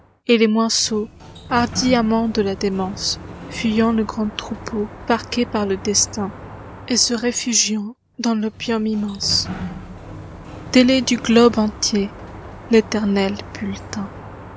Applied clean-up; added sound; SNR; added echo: none; Sliding door; 14 dB; none.